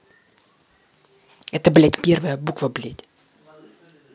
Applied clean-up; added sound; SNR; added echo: none; none; none; none.